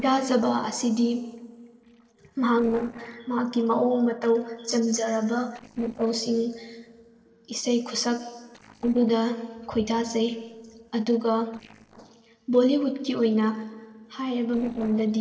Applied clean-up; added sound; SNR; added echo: neural separator model SepFormer DNS4.